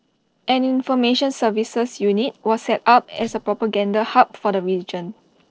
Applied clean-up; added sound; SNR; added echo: neural separator model SepFormer DNS4.